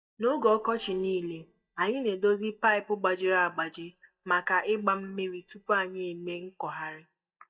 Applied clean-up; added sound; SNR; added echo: neural mask model DeepFilterNet 3.